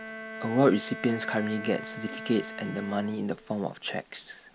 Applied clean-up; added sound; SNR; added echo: none; Bowed string instrument; 12 dB; none.